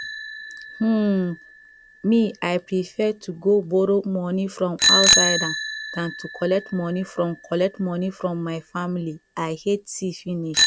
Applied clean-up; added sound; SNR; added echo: none; Bicycle bell; 3 dB; none.